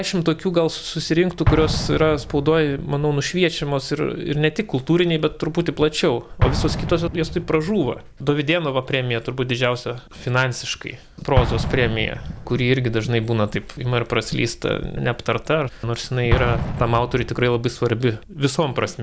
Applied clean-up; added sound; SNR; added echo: none; Explosion; 8 dB; none.